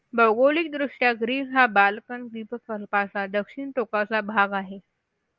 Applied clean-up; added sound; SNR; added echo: none; none; none; none.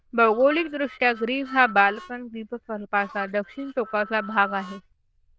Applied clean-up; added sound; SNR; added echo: neural diffusion model UNIVERSE++.